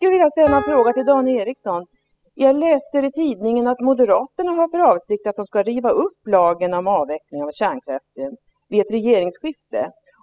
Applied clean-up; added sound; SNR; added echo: classical method spectral subtraction.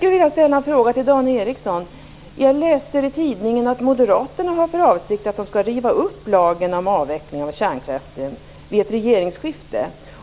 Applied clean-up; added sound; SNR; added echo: none; none; none; none.